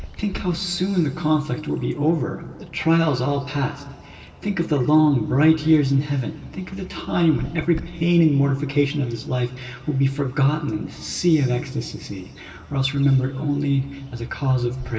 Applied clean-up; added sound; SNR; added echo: none; Bird; 19 dB; reverberation time 2.7 s.